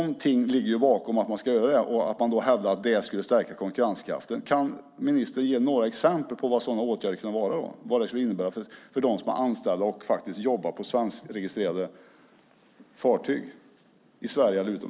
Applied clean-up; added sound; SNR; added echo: none; none; none; none.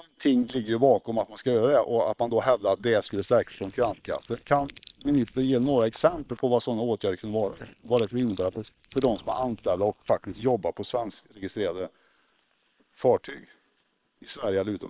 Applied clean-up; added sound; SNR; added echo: neural separator model SepFormer WHAM!.